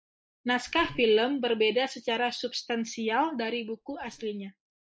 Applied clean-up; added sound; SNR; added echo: neural mask model DeepFilterNet 3.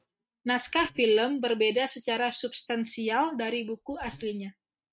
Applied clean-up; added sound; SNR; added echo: neural mask model RNNoise.